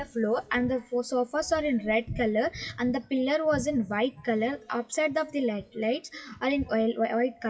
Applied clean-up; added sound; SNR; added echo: classical method WPE with log-MMSE.